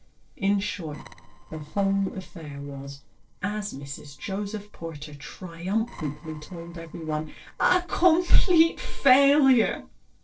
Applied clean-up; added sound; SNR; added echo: neural separator model SepFormer DNS4.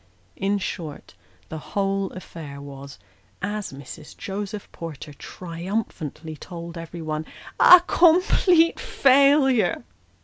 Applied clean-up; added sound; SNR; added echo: none; none; none; none.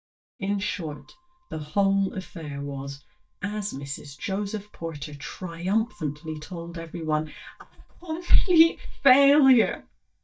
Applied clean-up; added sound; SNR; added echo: neural mask model DeepFilterNet 3.